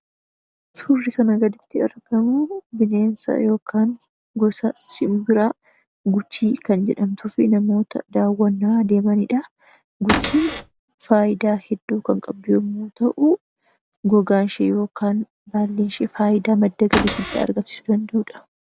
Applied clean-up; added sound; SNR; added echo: none; Cupboard open or close / Door; 3 dB; none.